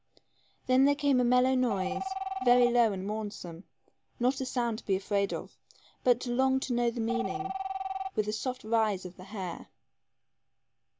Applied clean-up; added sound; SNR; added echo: none; Telephone; 9 dB; none.